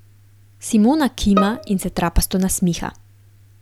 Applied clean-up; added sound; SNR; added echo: none; Bowed string instrument; 9 dB; none.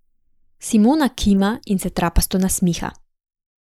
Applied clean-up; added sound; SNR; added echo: neural mask model Resemble Enhance denoiser.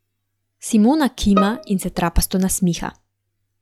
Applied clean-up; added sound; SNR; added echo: classical method log-MMSE.